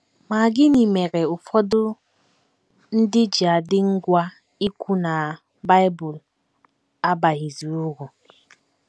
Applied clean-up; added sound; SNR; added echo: none; none; none; none.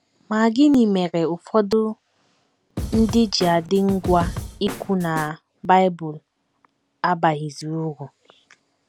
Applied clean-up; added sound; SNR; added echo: none; Snare drum / Drum kit; 9 dB; none.